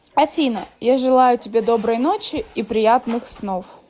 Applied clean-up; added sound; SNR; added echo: none; none; none; none.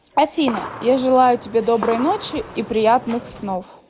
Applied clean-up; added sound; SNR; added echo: none; Gunshot, gunfire; 14 dB; none.